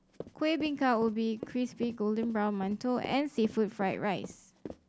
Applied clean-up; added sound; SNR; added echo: none; Run; 16 dB; none.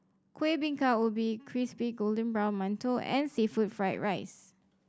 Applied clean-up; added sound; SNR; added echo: none; none; none; none.